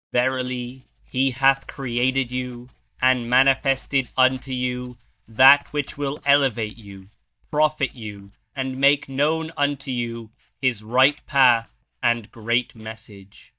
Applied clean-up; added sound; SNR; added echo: neural mask model DeepFilterNet 3.